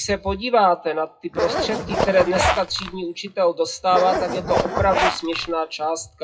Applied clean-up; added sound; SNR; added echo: classical method WPE with log-MMSE.